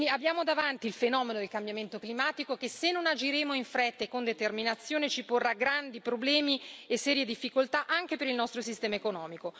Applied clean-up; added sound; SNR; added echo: none; none; none; none.